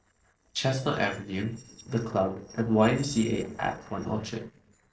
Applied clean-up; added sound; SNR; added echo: neural separator model SepFormer DNS4.